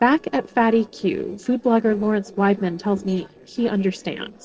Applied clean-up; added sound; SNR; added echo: neural separator model SepFormer DNS4.